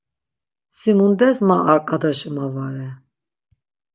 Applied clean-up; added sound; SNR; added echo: none; none; none; none.